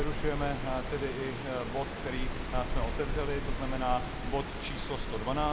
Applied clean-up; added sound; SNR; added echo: none; Rain; -1 dB; none.